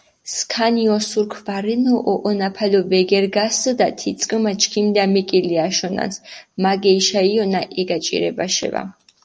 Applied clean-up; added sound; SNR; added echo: none; none; none; none.